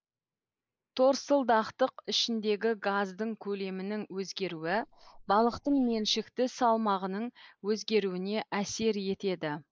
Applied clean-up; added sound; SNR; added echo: neural mask model Resemble Enhance denoiser.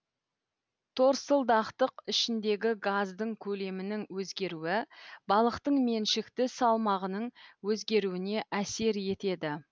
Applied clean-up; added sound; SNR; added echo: none; none; none; none.